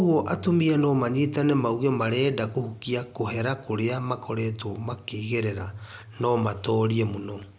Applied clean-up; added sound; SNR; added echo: none; none; none; none.